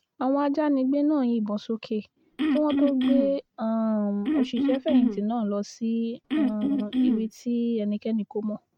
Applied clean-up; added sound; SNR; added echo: neural mask model RNNoise.